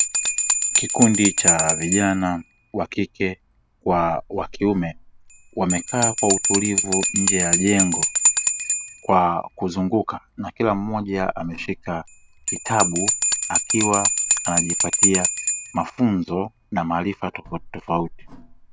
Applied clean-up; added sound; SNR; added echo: none; Bell; 0 dB; none.